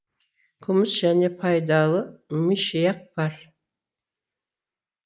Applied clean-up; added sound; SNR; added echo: neural mask model Resemble Enhance denoiser.